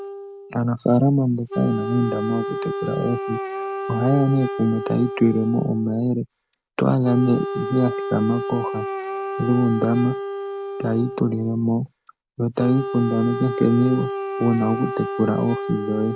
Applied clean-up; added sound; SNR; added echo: none; Wind instrument, woodwind instrument; 7 dB; none.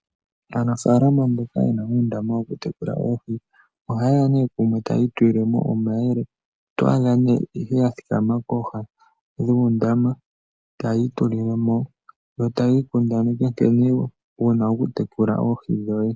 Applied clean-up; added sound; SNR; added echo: none; none; none; none.